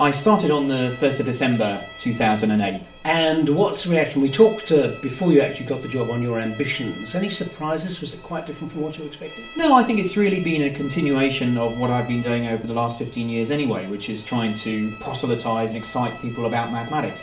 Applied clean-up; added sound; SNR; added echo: none; Bowed string instrument; 19 dB; reverberation time 0.4 s.